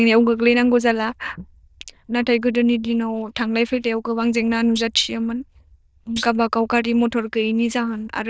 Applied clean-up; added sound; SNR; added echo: neural diffusion model UNIVERSE++.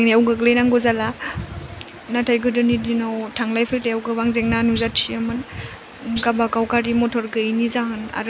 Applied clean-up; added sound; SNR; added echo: none; Thump, thud; 17 dB; none.